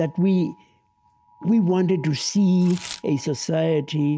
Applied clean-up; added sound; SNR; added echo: neural mask model RNNoise.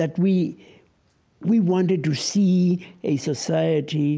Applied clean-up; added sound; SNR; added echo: none; none; none; none.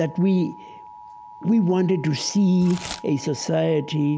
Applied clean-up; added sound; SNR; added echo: none; Alarm + Packing tape, duct tape / Tearing; 18 dB; none.